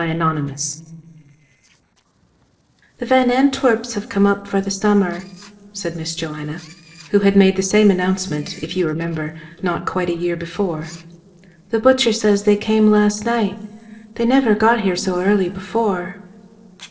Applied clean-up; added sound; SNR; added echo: neural separator model SepFormer DNS4.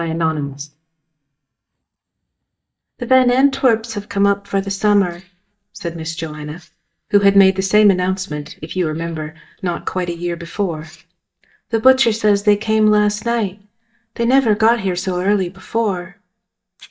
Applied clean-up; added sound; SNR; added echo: neural mask model DeepFilterNet 3.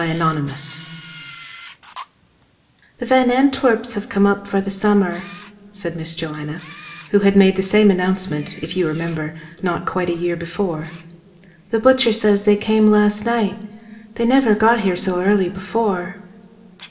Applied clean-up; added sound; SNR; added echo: none; Camera; 20 dB; reverberation time 2.6 s.